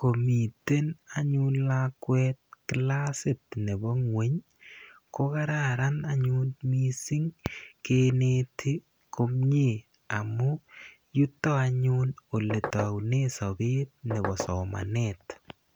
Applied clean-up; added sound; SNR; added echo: none; Knock; 6 dB; none.